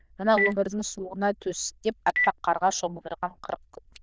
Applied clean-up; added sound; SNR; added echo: neural diffusion model UNIVERSE++.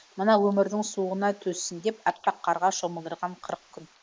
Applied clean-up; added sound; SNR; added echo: neural mask model Resemble Enhance denoiser.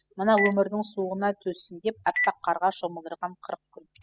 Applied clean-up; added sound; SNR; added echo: classical method spectral subtraction.